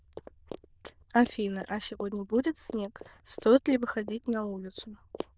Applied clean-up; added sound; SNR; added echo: neural diffusion model UNIVERSE++.